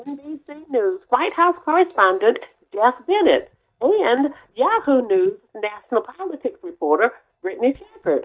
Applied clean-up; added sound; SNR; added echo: neural mask model DeepFilterNet 3.